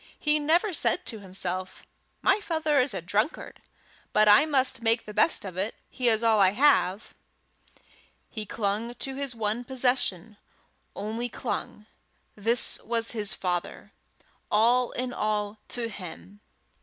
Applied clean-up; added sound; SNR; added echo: none; none; none; none.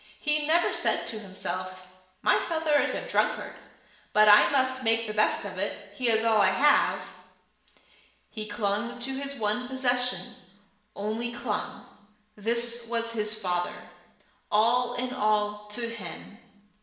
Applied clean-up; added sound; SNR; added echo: none; none; none; reverberation time 1.0 s.